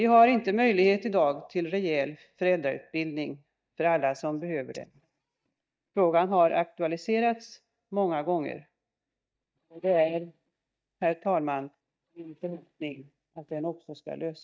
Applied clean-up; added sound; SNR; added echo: neural mask model DeepFilterNet 3.